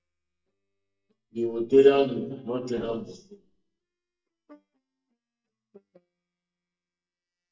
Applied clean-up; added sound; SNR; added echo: neural mask model DeepFilterNet 3.